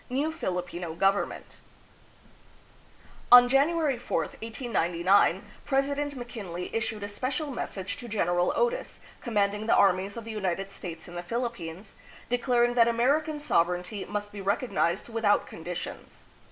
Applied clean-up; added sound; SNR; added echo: none; none; none; none.